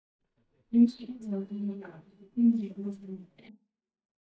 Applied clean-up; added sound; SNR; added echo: neural mask model DeepFilterNet 3.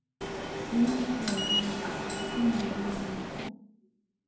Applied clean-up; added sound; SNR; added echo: none; Subway, metro, underground; 1 dB; reverberation time 0.9 s.